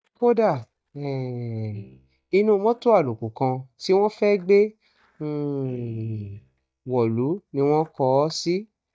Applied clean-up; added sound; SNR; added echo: neural mask model DeepFilterNet 3.